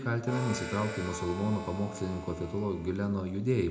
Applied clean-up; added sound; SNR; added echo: none; Harmonica; 11 dB; reverberation time 0.5 s.